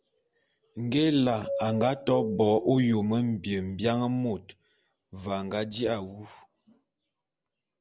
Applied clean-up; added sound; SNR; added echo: none; Doorbell; 8 dB; none.